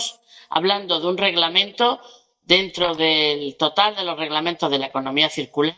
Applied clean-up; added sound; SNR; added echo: neural mask model DeepFilterNet 3.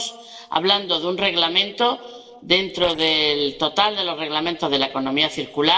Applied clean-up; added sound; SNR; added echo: neural separator model SepFormer DNS4.